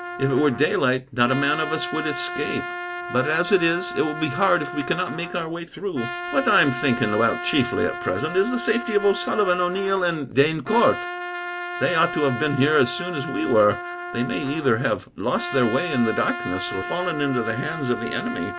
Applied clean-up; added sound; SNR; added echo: none; Trumpet; 9 dB; none.